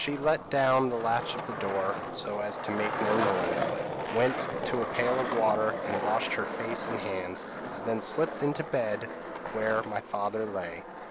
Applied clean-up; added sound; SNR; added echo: none; Skateboard; 4 dB; none.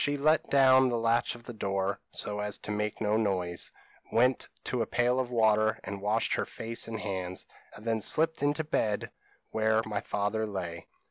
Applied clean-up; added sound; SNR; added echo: none; none; none; none.